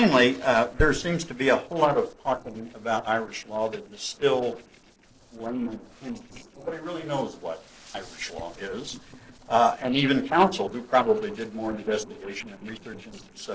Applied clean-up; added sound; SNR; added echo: neural separator model SepFormer DNS4.